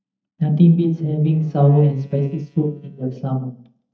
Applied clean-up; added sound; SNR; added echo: neural mask model DeepFilterNet 3.